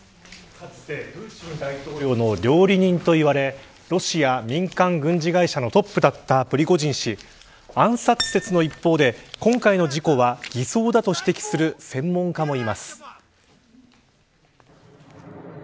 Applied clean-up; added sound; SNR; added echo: none; Acoustic guitar; 8 dB; none.